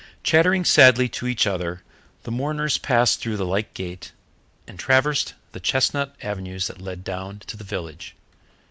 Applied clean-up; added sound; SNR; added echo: none; none; none; none.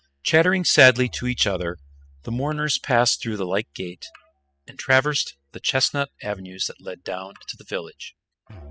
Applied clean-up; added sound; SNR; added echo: classical method spectral subtraction.